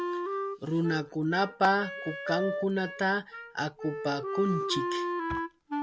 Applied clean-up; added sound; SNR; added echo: none; Wind instrument, woodwind instrument; 4 dB; none.